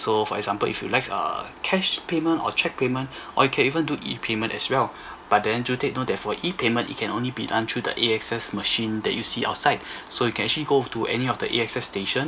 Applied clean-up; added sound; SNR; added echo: none; none; none; none.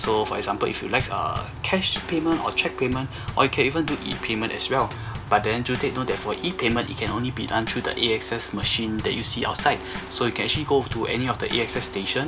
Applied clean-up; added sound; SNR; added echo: none; Bass drum / Snare drum / Drum kit; 10 dB; none.